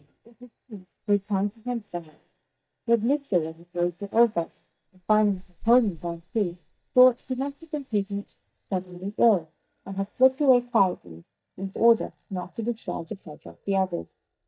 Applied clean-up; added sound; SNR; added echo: neural mask model DeepFilterNet 3.